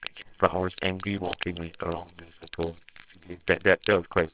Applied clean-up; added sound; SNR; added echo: neural separator model SepFormer WHAMR!.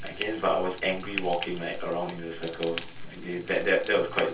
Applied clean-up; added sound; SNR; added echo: none; Frying (food); 13 dB; reverberation time 0.2 s.